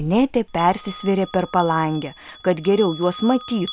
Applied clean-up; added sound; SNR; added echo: none; Bell; 14 dB; none.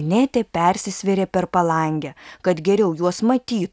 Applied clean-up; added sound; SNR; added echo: none; none; none; none.